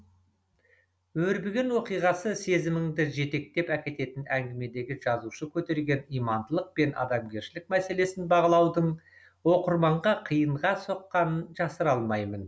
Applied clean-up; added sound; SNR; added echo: none; none; none; none.